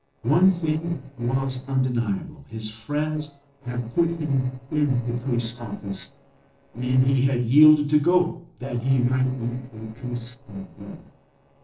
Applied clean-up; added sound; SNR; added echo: neural separator model SepFormer DNS4.